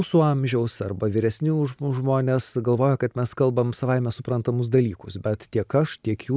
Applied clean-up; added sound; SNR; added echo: none; none; none; none.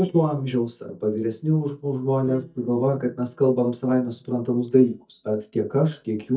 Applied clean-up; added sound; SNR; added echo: neural mask model DeepFilterNet 3.